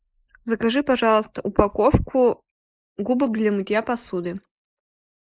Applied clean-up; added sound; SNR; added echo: neural mask model Resemble Enhance denoiser.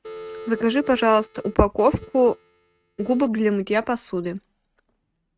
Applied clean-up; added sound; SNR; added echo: neural mask model RNNoise.